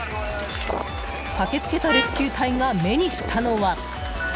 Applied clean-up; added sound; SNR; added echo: none; Trumpet; 5 dB; none.